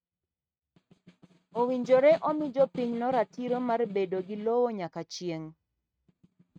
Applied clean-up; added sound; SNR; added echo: neural mask model RNNoise.